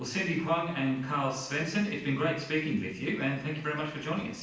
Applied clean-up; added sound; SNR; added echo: neural separator model SepFormer DNS4.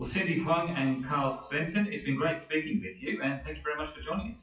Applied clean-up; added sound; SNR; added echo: classical method WPE with log-MMSE.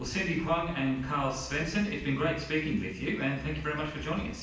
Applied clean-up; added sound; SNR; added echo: none; Wind; 19 dB; reverberation time 0.9 s.